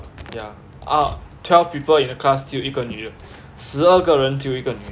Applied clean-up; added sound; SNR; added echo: none; none; none; none.